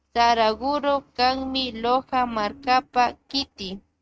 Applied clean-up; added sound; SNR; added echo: neural mask model RNNoise.